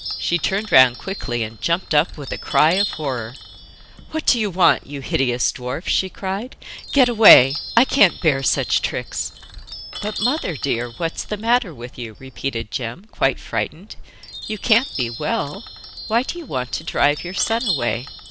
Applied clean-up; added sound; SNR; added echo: none; Chime; 11 dB; none.